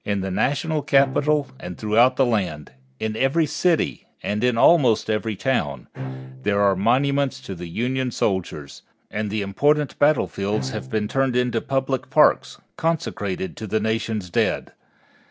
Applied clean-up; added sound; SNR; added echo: none; Bowed string instrument; 16 dB; none.